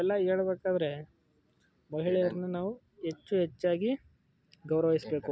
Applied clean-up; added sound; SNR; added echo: none; none; none; none.